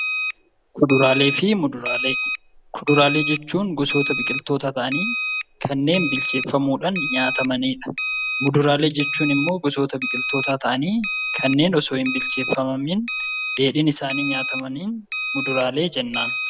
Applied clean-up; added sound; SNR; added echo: none; Alarm; 2 dB; none.